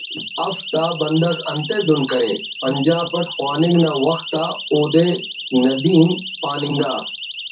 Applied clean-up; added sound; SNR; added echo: none; Siren; 10 dB; reverberation time 0.3 s.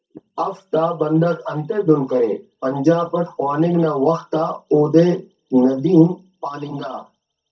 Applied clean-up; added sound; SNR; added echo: neural mask model DeepFilterNet 3.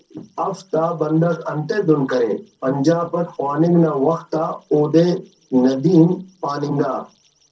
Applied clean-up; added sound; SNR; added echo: neural separator model SepFormer DNS4.